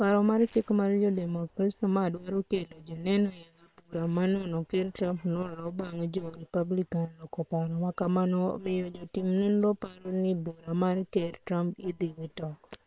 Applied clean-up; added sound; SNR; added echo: neural separator model SepFormer WHAM!.